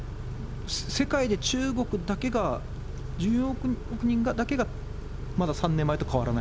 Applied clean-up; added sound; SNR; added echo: none; Idling / Accelerating, revving, vroom / Car; 6 dB; none.